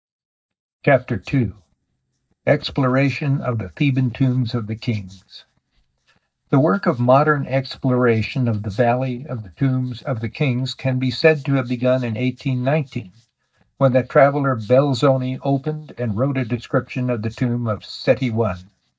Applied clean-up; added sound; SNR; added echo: neural mask model DeepFilterNet 3.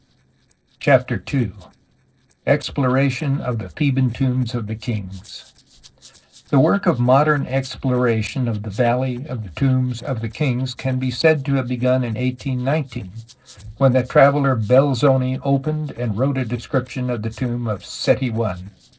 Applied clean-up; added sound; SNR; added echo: neural separator model SepFormer DNS4.